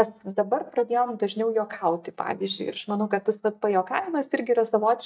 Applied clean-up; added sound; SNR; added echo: neural mask model DeepFilterNet 3.